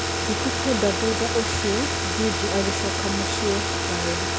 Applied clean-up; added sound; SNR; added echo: none; Car; -2 dB; none.